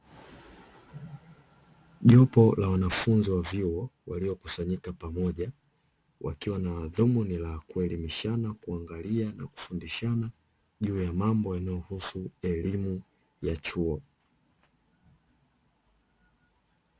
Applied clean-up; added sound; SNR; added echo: none; none; none; none.